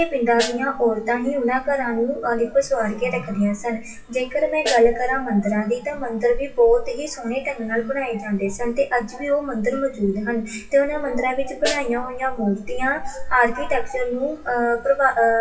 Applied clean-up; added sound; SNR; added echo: classical method WPE with log-MMSE.